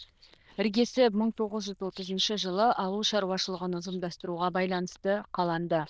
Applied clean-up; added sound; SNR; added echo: neural diffusion model UNIVERSE++.